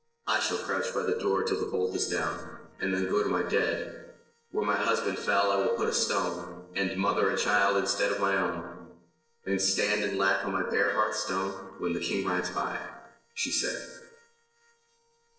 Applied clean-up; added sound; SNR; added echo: neural separator model SepFormer DNS4.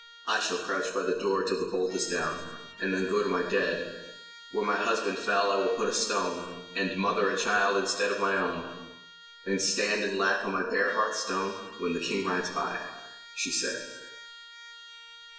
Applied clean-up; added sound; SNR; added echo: none; Trumpet; 18 dB; reverberation time 1.1 s.